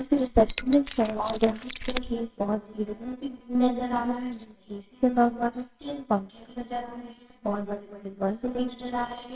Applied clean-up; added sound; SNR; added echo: neural separator model SepFormer WHAMR!.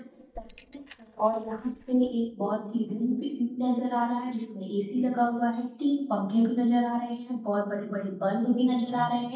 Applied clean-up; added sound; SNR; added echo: neural mask model DeepFilterNet 3.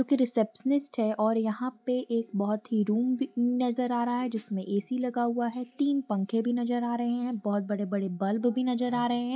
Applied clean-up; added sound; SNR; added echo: none; none; none; none.